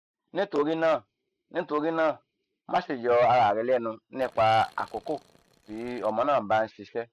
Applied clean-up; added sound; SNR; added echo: neural mask model RNNoise.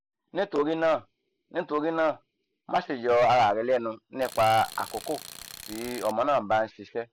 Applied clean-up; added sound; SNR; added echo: none; Tools; 16 dB; none.